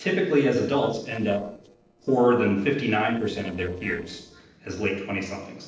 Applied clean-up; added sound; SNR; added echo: neural separator model SepFormer DNS4.